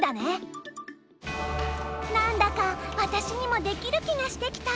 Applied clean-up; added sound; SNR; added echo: none; none; none; none.